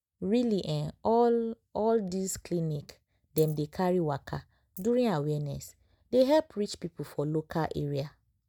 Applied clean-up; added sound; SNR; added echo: neural mask model DeepFilterNet 3.